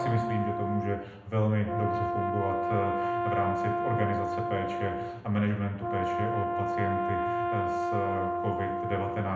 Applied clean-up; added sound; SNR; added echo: none; Brass instrument; -1 dB; reverberation time 0.7 s.